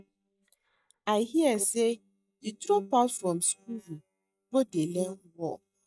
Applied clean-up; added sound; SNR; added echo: neural mask model DeepFilterNet 3.